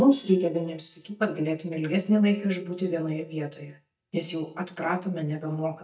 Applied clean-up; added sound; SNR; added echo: neural mask model DeepFilterNet 3.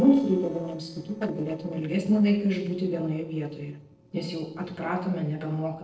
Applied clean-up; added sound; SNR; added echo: neural separator model SepFormer DNS4.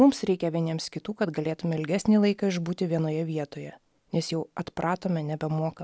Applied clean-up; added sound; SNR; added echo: none; none; none; none.